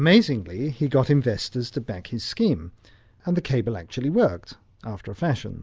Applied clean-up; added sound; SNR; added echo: none; none; none; none.